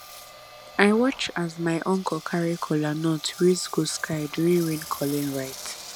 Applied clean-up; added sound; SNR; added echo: none; Engine; 16 dB; none.